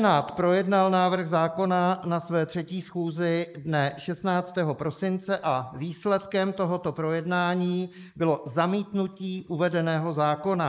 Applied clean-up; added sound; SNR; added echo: neural mask model Resemble Enhance denoiser.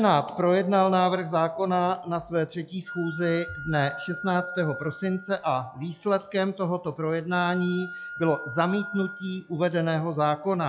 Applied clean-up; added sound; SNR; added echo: classical method log-MMSE.